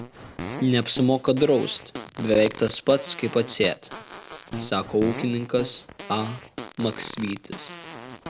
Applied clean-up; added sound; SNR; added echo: none; Fart; 13 dB; none.